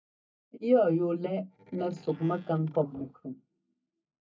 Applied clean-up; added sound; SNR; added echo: neural mask model DeepFilterNet 3.